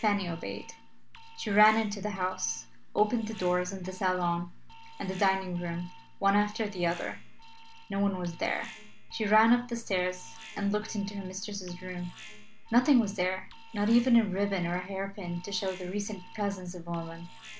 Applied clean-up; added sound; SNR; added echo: none; Alarm; 15 dB; none.